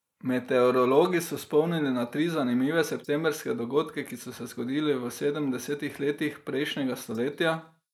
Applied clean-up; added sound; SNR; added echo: neural mask model Resemble Enhance denoiser.